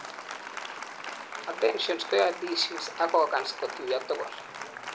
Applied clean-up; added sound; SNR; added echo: none; Applause; 9 dB; none.